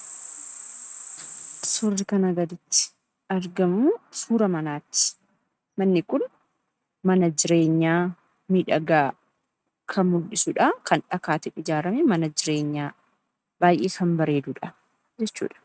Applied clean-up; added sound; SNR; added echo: neural mask model RNNoise.